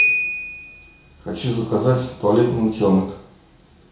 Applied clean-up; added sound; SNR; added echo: none; Piano; 6 dB; reverberation time 0.5 s.